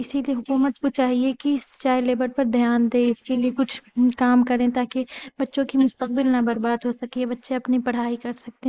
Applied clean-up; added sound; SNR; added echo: neural mask model Resemble Enhance denoiser.